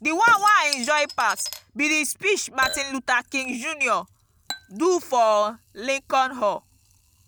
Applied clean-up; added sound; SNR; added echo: none; Chink, clink / Liquid; 16 dB; none.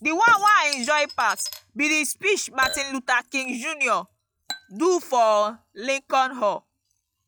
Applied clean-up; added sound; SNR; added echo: classical method log-MMSE.